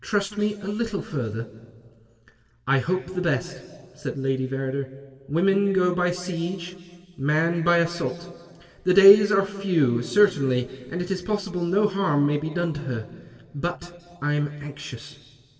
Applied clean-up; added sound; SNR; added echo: none; none; none; reverberation time 1.8 s.